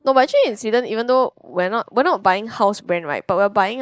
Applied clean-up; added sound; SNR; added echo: neural mask model Resemble Enhance denoiser.